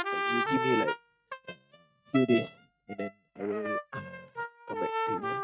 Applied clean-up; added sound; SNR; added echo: neural mask model RNNoise.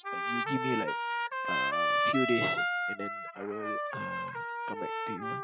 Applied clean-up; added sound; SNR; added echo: classical method spectral subtraction.